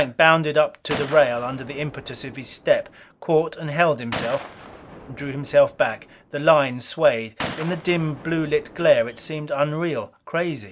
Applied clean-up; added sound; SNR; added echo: none; Gunshot, gunfire; 15 dB; none.